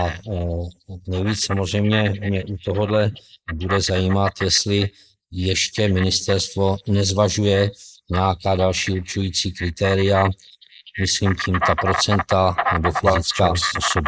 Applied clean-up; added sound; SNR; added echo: neural mask model Resemble Enhance denoiser.